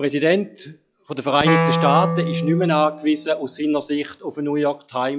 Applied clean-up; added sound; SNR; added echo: classical method log-MMSE.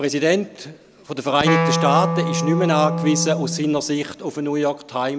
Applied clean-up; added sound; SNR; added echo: none; Wind instrument, woodwind instrument; 2 dB; none.